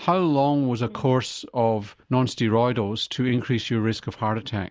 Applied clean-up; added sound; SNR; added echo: none; none; none; none.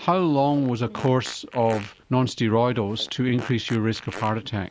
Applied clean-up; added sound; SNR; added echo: none; Fart; 19 dB; none.